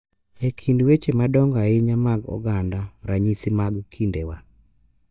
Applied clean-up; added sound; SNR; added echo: neural mask model DeepFilterNet 3.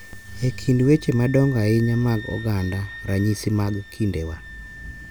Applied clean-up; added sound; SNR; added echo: none; Wind instrument, woodwind instrument; 18 dB; none.